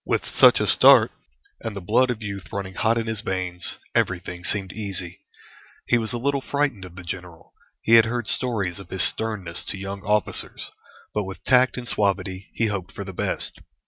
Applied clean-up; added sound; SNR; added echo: none; none; none; none.